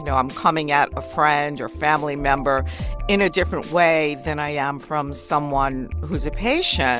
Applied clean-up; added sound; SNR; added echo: none; none; none; none.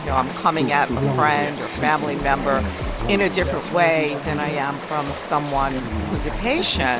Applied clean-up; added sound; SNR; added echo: none; Chatter / Stream; 6 dB; none.